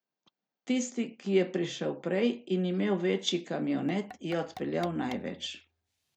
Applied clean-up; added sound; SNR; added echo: none; Tap / Percussion; 19 dB; none.